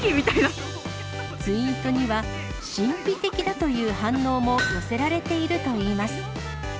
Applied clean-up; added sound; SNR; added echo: none; Hammer; 9 dB; none.